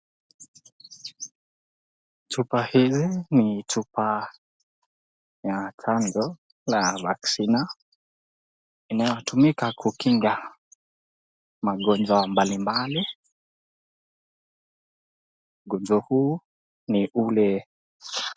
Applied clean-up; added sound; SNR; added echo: none; none; none; none.